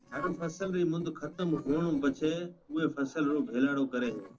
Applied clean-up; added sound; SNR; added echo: neural separator model SepFormer DNS4.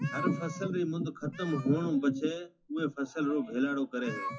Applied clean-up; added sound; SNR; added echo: classical method WPE with log-MMSE.